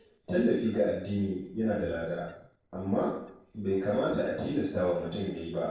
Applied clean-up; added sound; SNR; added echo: neural separator model SepFormer DNS4.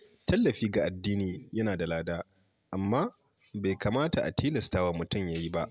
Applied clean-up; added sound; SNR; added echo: none; none; none; none.